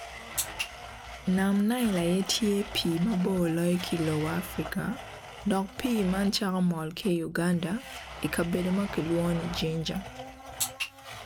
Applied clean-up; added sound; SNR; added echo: none; Domestic sounds, home sounds; 13 dB; none.